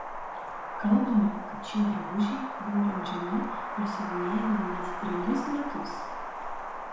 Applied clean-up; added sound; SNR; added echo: none; Wind; 5 dB; reverberation time 0.8 s.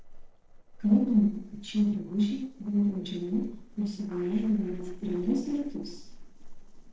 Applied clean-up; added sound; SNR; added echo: neural separator model SepFormer DNS4.